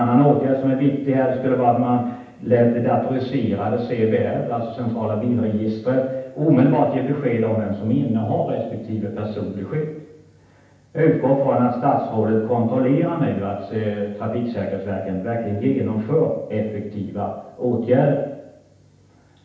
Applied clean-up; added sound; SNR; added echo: none; none; none; reverberation time 0.9 s.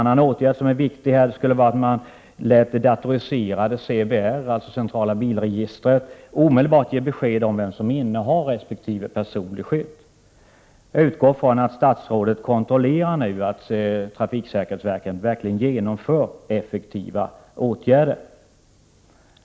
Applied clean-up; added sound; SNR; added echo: none; none; none; none.